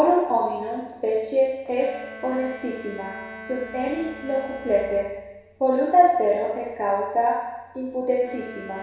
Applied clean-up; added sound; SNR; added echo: none; Bowed string instrument; 19 dB; reverberation time 1.1 s.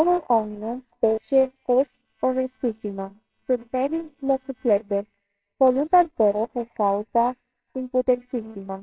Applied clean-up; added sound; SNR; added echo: neural separator model SepFormer WHAMR!.